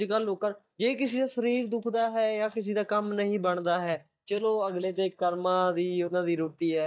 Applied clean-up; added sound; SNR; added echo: neural mask model DeepFilterNet 3.